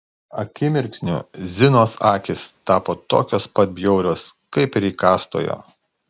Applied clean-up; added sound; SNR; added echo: none; none; none; none.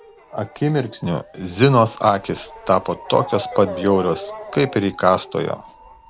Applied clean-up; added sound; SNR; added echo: none; Motor vehicle (road) / Siren; 15 dB; none.